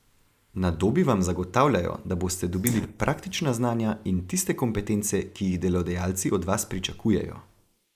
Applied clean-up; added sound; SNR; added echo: neural mask model Resemble Enhance denoiser.